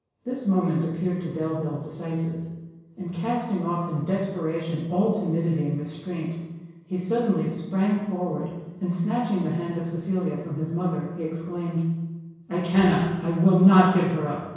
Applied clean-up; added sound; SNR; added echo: none; none; none; reverberation time 1.0 s.